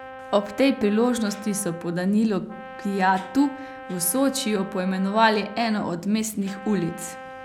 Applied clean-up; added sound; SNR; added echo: none; Brass instrument; 16 dB; none.